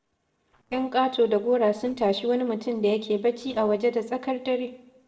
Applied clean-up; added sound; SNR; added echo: neural separator model SepFormer DNS4.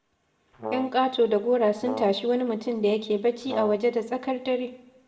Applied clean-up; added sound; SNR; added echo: none; Brass instrument; 11 dB; reverberation time 0.6 s.